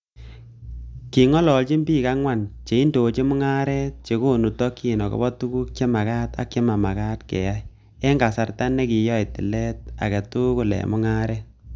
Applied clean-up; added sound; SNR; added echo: none; none; none; none.